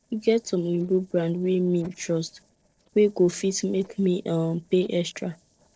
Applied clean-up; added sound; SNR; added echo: neural separator model SepFormer DNS4.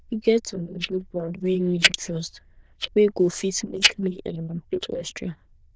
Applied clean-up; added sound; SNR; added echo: neural diffusion model UNIVERSE++.